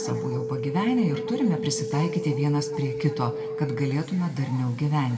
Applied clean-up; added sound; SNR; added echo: none; Telephone; 7 dB; reverberation time 1.5 s.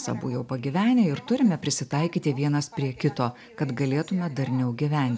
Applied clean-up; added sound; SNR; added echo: none; none; none; none.